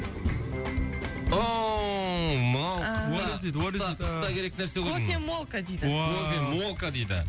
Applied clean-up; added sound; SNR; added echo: none; none; none; none.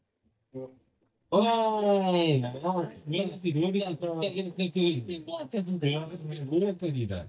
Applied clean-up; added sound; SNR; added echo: neural mask model DeepFilterNet 3.